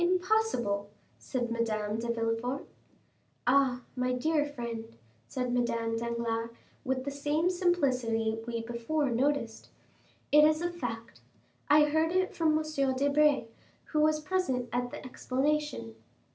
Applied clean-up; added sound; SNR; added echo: none; none; none; none.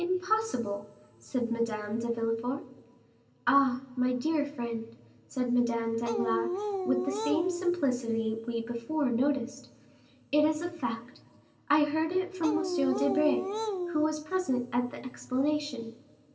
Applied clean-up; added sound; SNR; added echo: none; Dog; 2 dB; reverberation time 1.3 s.